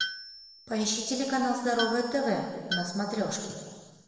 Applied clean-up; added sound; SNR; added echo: none; Tools; 7 dB; reverberation time 1.4 s.